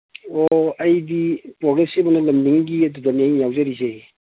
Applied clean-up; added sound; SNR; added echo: none; none; none; none.